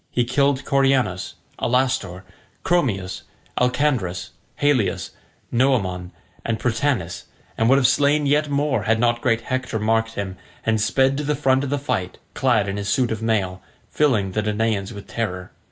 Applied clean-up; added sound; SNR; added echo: none; none; none; none.